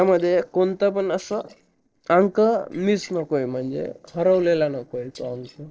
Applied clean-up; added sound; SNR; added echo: neural separator model SepFormer DNS4.